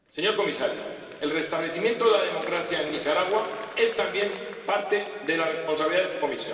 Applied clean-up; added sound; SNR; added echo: none; Applause; 20 dB; reverberation time 2.5 s.